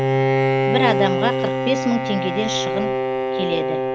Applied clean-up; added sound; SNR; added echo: none; Bowed string instrument; -3 dB; none.